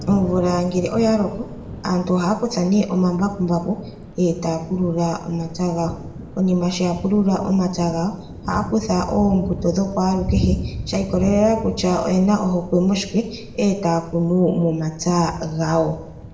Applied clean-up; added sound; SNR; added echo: none; Thunder / Rain; 11 dB; reverberation time 0.8 s.